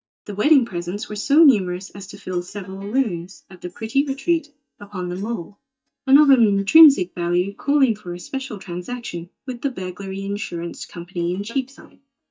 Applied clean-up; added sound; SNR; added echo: neural mask model DeepFilterNet 3.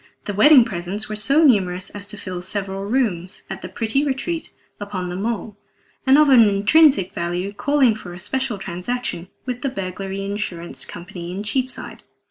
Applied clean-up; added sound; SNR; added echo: none; none; none; none.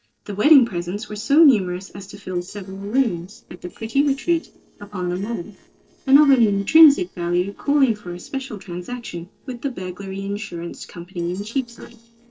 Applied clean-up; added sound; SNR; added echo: neural separator model SepFormer DNS4.